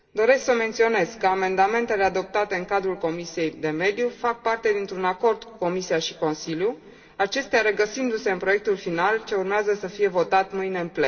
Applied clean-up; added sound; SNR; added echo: none; none; none; reverberation time 2.0 s.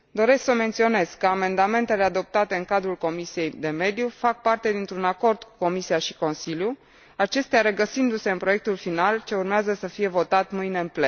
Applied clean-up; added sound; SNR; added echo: none; none; none; none.